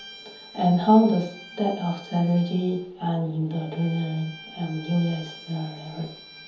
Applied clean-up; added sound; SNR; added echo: none; Bowed string instrument; 20 dB; reverberation time 0.7 s.